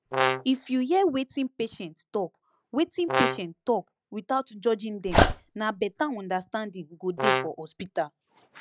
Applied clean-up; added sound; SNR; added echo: none; Brass instrument + Dog; -2 dB; none.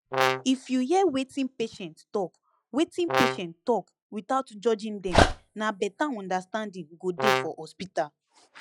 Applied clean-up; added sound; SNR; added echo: classical method log-MMSE.